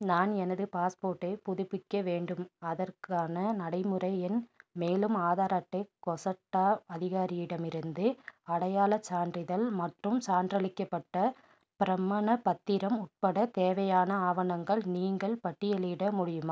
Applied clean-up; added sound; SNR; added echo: none; none; none; none.